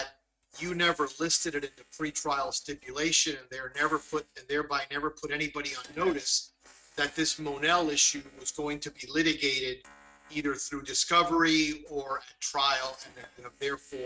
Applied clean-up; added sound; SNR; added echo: neural mask model RNNoise.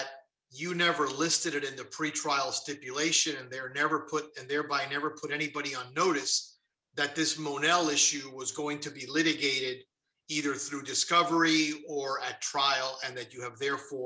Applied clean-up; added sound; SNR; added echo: none; none; none; none.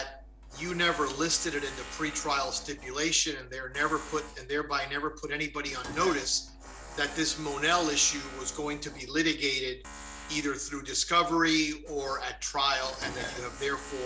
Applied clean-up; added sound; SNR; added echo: none; Tools + Dishes, pots, and pans; 13 dB; none.